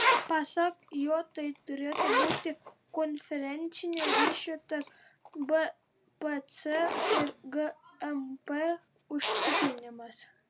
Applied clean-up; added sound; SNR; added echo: none; Zipper (clothing); 0 dB; none.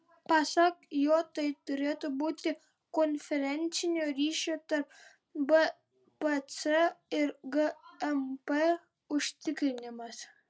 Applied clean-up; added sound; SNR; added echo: none; none; none; none.